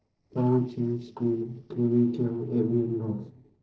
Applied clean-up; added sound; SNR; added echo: neural separator model SepFormer DNS4.